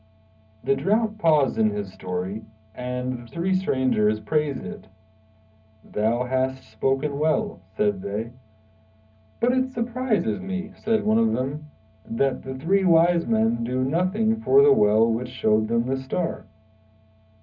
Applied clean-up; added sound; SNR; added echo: none; none; none; reverberation time 0.4 s.